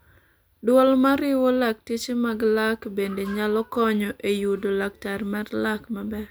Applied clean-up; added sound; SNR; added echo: none; none; none; none.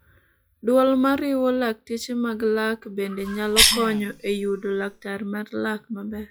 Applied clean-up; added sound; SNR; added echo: classical method log-MMSE.